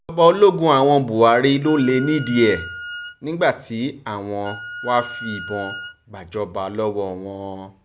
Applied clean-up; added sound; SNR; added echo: none; Wind instrument, woodwind instrument; 15 dB; none.